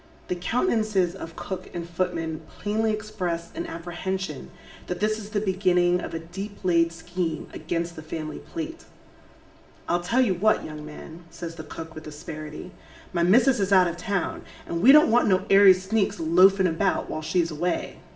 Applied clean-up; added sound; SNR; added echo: none; none; none; reverberation time 1.3 s.